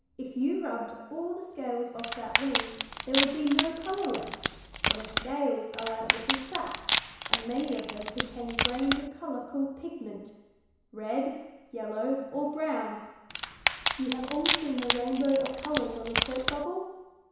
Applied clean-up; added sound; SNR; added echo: none; Wood; -1 dB; reverberation time 1.0 s.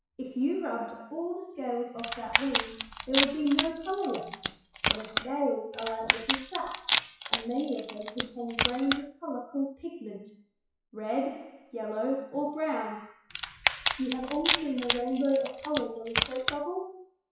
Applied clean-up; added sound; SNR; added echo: classical method WPE with log-MMSE.